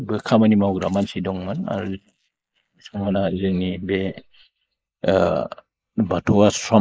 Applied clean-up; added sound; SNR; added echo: neural mask model Resemble Enhance denoiser.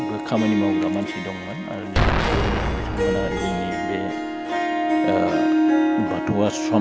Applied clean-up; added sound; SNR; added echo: none; Explosion + Harp; -5 dB; none.